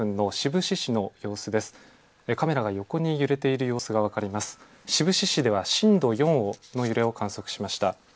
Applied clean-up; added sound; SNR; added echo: none; none; none; none.